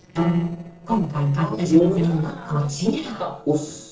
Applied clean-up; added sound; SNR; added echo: neural separator model SepFormer DNS4.